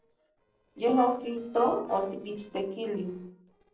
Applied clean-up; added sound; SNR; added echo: neural separator model SepFormer DNS4.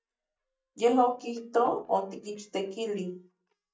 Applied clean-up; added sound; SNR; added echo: neural mask model DeepFilterNet 3.